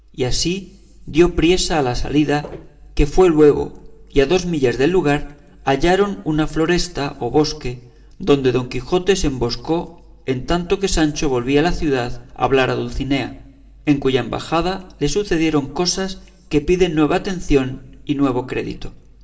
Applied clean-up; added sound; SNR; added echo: none; Walk, footsteps; 16 dB; reverberation time 0.8 s.